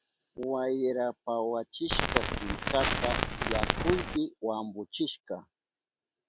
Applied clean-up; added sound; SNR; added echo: none; Crackle; -3 dB; none.